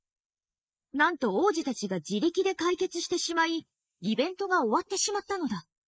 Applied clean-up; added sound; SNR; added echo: neural mask model Resemble Enhance denoiser.